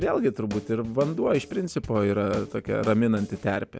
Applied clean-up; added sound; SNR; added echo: none; Drum / Drum kit; 16 dB; none.